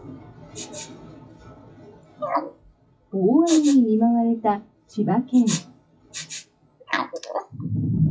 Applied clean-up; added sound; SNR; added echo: classical method WPE with log-MMSE.